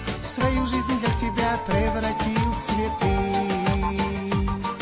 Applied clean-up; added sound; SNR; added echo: none; none; none; none.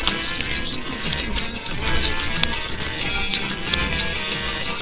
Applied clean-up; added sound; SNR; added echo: neural separator model SepFormer WHAMR!.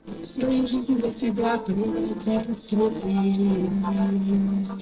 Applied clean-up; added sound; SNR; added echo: neural separator model SepFormer DNS4.